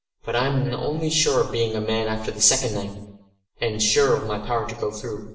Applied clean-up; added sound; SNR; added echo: none; none; none; reverberation time 0.8 s.